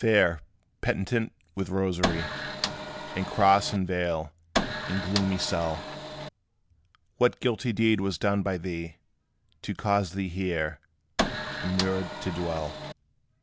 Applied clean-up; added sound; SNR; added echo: none; Printer; 3 dB; none.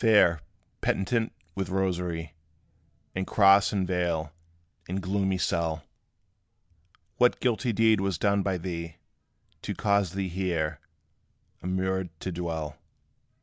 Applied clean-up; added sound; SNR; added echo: none; none; none; none.